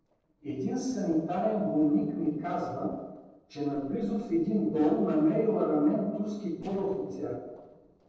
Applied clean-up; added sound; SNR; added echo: neural separator model SepFormer DNS4.